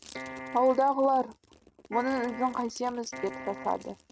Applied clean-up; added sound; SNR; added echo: neural mask model RNNoise.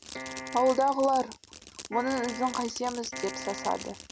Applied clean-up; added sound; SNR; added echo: none; Piano + Fireworks; 11 dB; none.